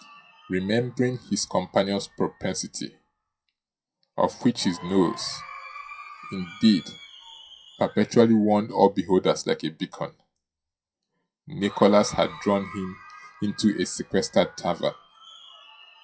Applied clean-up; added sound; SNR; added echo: classical method WPE with log-MMSE.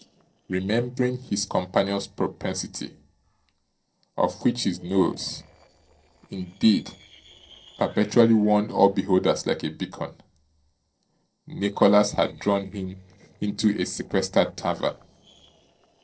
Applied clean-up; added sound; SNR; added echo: neural separator model SepFormer DNS4.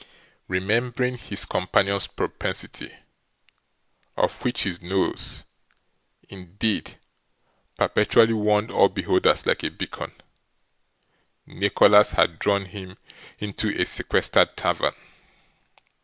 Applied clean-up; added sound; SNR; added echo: none; none; none; none.